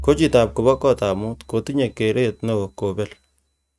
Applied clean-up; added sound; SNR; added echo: neural mask model RNNoise.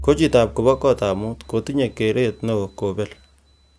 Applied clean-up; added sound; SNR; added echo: none; Bowed string instrument; 19 dB; none.